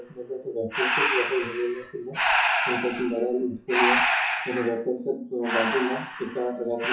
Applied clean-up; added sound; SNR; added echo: classical method WPE with log-MMSE.